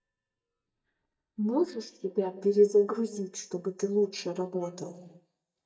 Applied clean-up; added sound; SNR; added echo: neural mask model DeepFilterNet 3.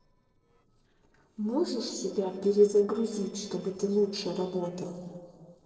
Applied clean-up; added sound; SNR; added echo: neural separator model SepFormer DNS4.